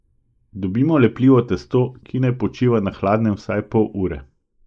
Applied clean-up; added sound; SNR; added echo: neural mask model Resemble Enhance denoiser.